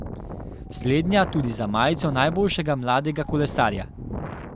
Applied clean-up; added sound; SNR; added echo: none; Wind; 10 dB; none.